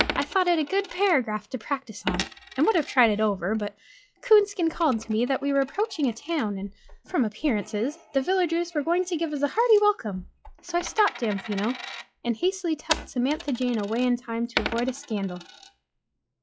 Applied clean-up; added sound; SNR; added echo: classical method log-MMSE.